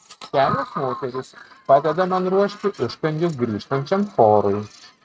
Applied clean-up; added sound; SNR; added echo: neural mask model RNNoise.